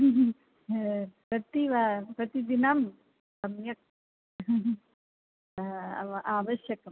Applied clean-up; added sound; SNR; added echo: none; none; none; none.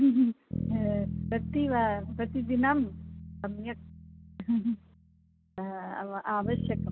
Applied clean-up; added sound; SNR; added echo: none; Bass guitar; 7 dB; none.